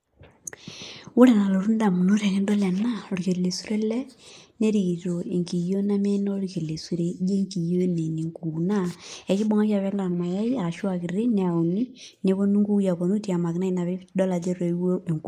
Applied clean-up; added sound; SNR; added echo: neural mask model Resemble Enhance denoiser.